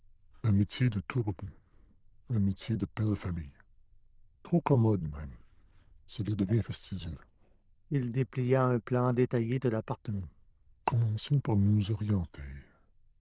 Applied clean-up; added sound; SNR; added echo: neural diffusion model UNIVERSE++.